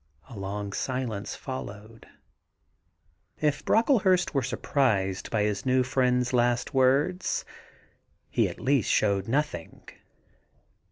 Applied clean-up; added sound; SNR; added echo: none; none; none; none.